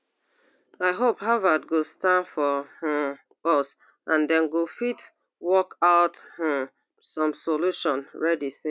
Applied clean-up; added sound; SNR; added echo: none; none; none; none.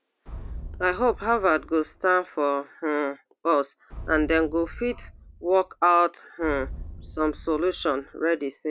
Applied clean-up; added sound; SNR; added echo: none; Boom; 14 dB; none.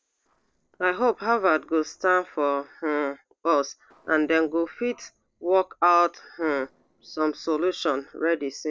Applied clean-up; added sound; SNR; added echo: neural separator model SepFormer DNS4.